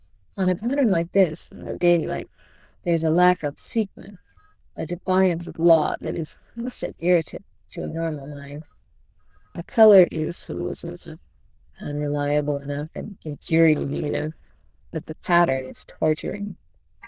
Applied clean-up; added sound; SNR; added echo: neural diffusion model UNIVERSE++.